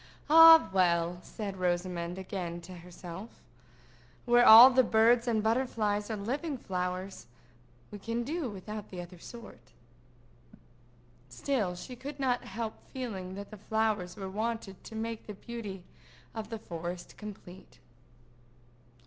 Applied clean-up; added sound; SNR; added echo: none; none; none; none.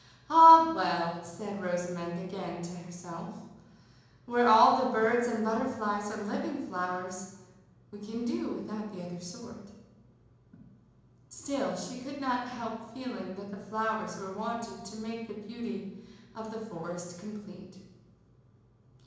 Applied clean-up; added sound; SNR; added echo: none; none; none; reverberation time 1.0 s.